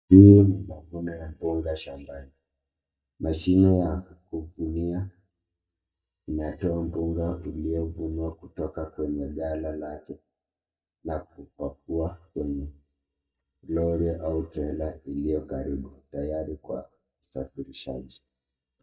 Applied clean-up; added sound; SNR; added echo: neural mask model DeepFilterNet 3.